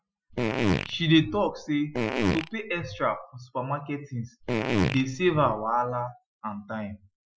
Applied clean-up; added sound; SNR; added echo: classical method Wiener filter.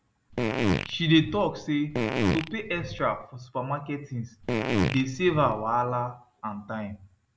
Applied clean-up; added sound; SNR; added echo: none; Fart; 1 dB; none.